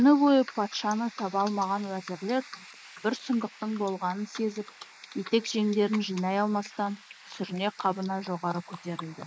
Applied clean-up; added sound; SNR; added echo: neural mask model Resemble Enhance denoiser.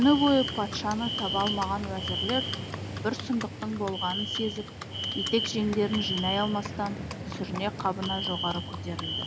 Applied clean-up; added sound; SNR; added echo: none; Livestock, farm animals, working animals + Alarm; 4 dB; none.